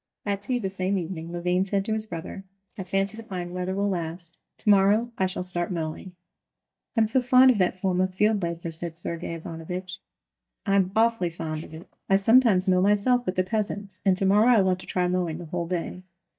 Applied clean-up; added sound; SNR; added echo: neural mask model DeepFilterNet 3.